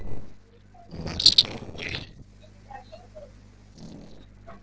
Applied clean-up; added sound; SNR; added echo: neural separator model SepFormer DNS4.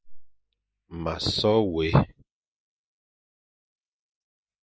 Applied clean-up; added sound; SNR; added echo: neural mask model Resemble Enhance denoiser.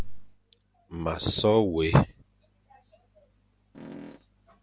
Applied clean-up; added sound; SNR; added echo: none; Fart; 14 dB; none.